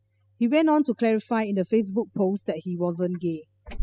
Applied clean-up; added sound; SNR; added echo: classical method spectral subtraction.